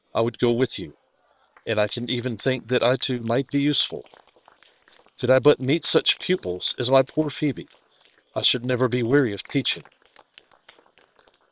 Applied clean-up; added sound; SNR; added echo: neural separator model SepFormer WHAM!.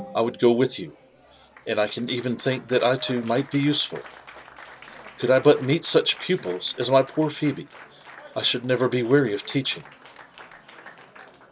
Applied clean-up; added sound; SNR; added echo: none; Applause; 20 dB; none.